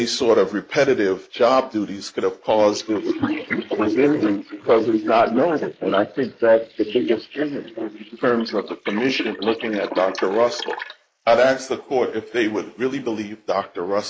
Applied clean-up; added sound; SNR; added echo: neural mask model Resemble Enhance denoiser.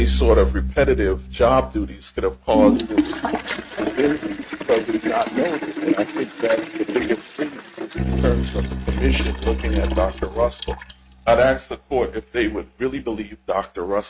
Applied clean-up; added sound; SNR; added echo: neural mask model RNNoise.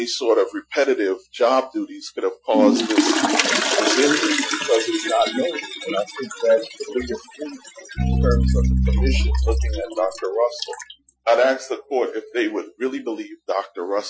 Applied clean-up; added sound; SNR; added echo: classical method Wiener filter.